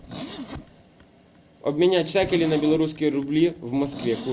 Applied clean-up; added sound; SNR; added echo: none; Zipper (clothing); 15 dB; none.